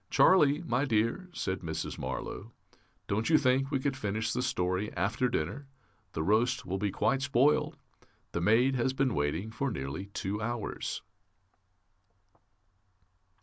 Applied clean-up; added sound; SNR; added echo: none; none; none; none.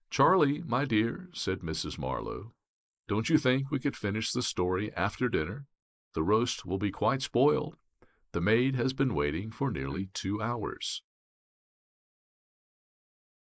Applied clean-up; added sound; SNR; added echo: neural mask model Resemble Enhance denoiser.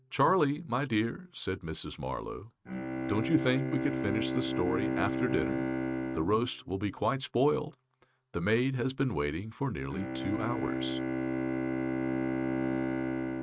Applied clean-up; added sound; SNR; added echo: neural mask model RNNoise.